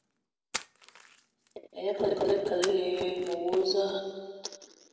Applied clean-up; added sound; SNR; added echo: none; Splash, splatter; 15 dB; reverberation time 1.6 s.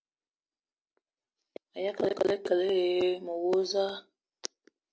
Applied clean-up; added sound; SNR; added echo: none; none; none; none.